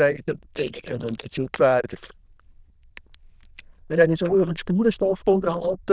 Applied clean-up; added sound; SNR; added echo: neural diffusion model UNIVERSE++.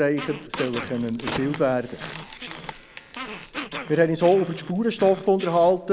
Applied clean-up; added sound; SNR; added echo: none; Crack + Growling; 12 dB; none.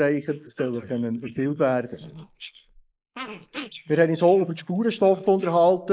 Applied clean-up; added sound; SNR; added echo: neural mask model Resemble Enhance denoiser.